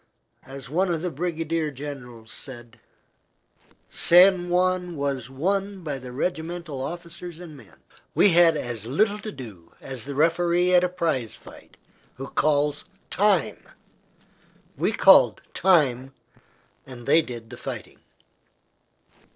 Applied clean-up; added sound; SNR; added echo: neural separator model SepFormer DNS4.